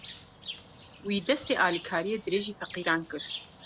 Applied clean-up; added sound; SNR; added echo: none; Bird; 12 dB; none.